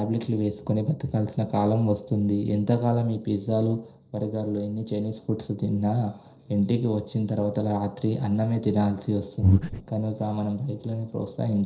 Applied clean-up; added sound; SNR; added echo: neural separator model SepFormer DNS4.